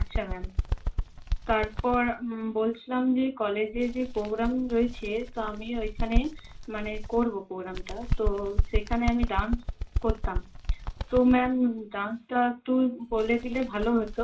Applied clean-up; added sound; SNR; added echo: none; Bird; 3 dB; reverberation time 0.2 s.